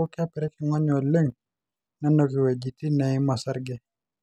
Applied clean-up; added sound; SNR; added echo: none; none; none; none.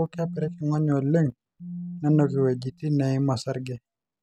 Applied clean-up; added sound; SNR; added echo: none; Telephone; 13 dB; none.